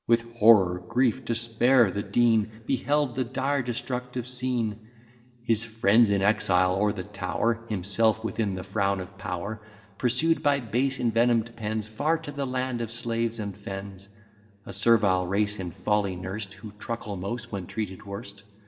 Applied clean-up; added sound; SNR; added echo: none; none; none; reverberation time 2.4 s.